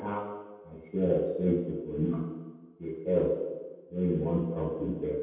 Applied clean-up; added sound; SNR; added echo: none; none; none; reverberation time 1.1 s.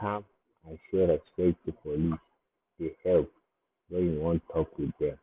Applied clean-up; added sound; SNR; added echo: none; none; none; none.